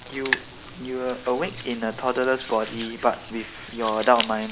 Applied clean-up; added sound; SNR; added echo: none; Hands; 10 dB; none.